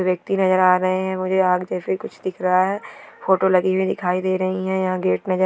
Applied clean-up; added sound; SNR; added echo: none; none; none; none.